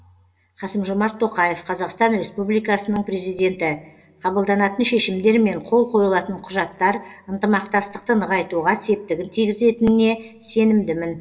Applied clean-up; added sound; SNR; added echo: none; none; none; reverberation time 0.5 s.